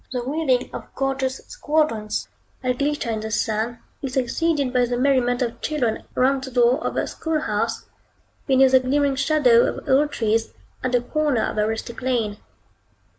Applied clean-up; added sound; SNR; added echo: none; none; none; none.